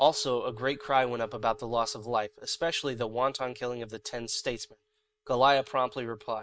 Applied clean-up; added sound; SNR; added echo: neural mask model RNNoise.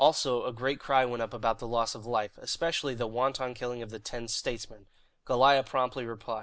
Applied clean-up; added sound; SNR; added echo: none; none; none; none.